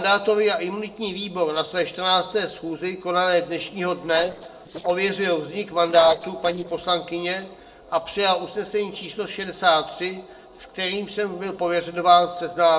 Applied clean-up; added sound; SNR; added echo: neural separator model SepFormer DNS4.